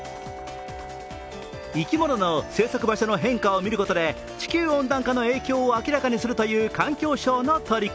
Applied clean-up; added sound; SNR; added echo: none; none; none; none.